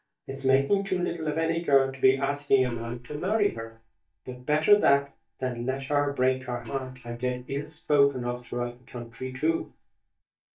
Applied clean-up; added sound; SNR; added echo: neural mask model DeepFilterNet 3.